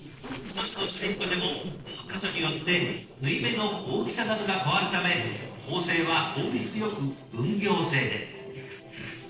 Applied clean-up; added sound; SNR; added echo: neural separator model SepFormer DNS4.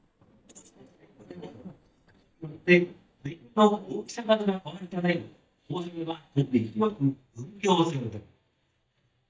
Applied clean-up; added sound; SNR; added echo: neural mask model DeepFilterNet 3.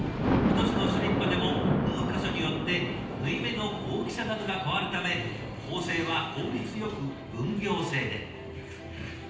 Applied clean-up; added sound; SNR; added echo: none; Thunder; -1 dB; reverberation time 0.9 s.